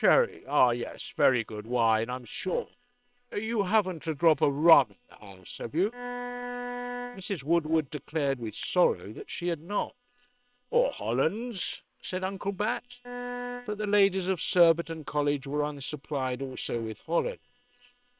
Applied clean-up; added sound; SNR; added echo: neural separator model SepFormer WHAM!.